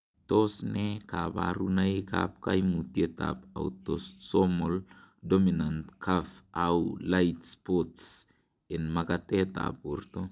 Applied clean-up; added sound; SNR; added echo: none; none; none; none.